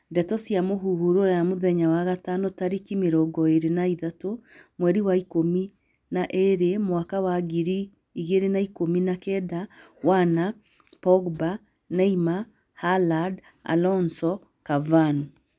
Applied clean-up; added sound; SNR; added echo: none; none; none; none.